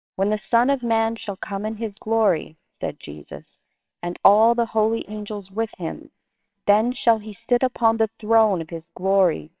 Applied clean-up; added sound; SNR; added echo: neural separator model SepFormer WHAMR!.